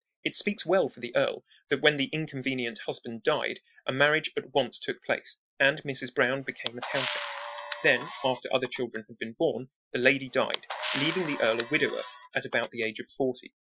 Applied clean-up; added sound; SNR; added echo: classical method Wiener filter.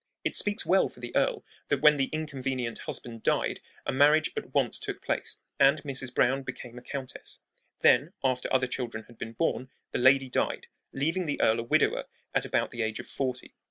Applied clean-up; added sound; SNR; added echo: none; none; none; none.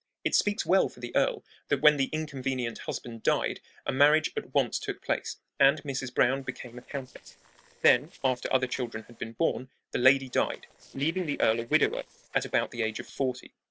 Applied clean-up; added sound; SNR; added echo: neural separator model SepFormer DNS4.